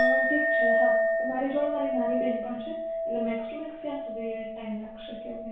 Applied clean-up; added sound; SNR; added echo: none; Chink, clink; -5 dB; reverberation time 0.6 s.